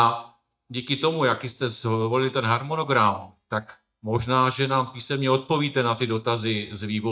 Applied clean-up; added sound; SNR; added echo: neural mask model DeepFilterNet 3.